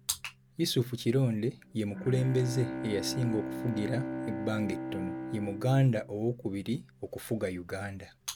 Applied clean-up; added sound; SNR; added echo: none; Bowed string instrument; 9 dB; none.